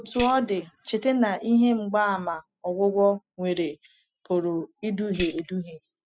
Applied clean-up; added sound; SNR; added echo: classical method spectral subtraction.